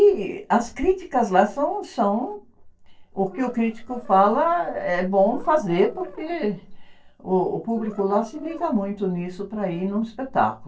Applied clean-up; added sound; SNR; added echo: neural separator model SepFormer DNS4.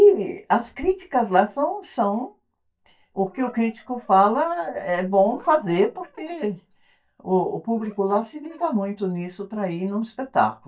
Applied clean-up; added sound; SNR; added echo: neural mask model DeepFilterNet 3.